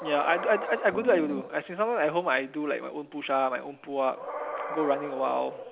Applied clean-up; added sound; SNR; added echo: none; Animal + Piano; 10 dB; none.